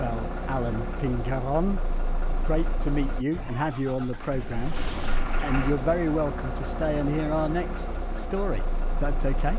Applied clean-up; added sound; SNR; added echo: none; Engine starting / Bus; -3 dB; none.